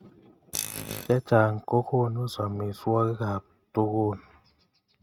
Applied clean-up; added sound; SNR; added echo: neural mask model RNNoise.